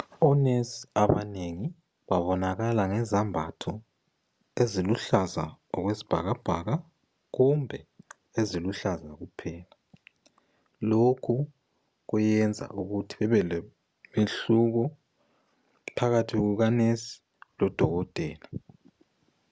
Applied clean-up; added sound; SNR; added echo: none; none; none; none.